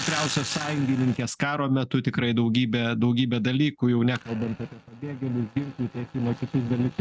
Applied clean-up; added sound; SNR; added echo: neural mask model RNNoise.